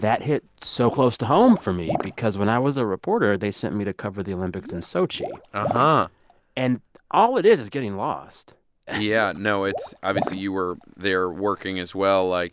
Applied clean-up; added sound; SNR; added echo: none; Water / Liquid; 13 dB; none.